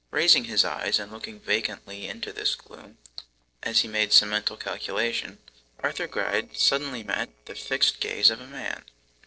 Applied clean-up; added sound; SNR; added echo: neural separator model SepFormer DNS4.